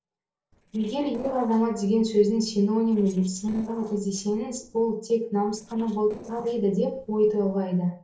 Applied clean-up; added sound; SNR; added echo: neural separator model SepFormer DNS4.